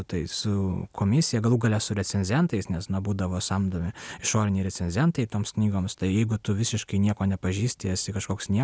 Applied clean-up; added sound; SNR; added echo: none; none; none; none.